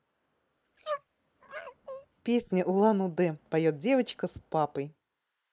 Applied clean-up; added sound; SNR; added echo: neural mask model Resemble Enhance denoiser.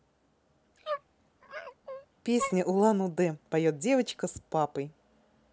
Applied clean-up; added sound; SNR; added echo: none; Dog; 12 dB; none.